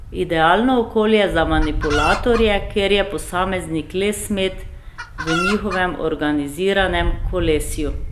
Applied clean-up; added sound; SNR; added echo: none; Chicken, rooster + Wind; 6 dB; none.